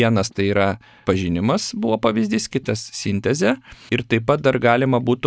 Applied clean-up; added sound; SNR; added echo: neural mask model DeepFilterNet 3.